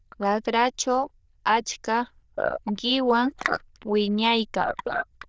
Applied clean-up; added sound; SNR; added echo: neural diffusion model UNIVERSE++.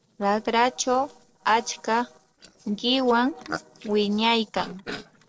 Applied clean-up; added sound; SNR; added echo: neural separator model SepFormer DNS4.